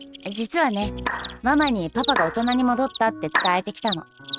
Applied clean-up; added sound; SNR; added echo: neural mask model RNNoise.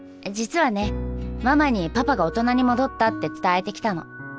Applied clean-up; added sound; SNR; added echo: none; none; none; none.